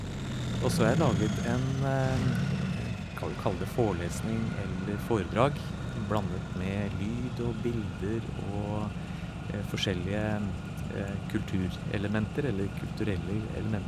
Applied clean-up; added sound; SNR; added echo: none; Accelerating, revving, vroom; 2 dB; none.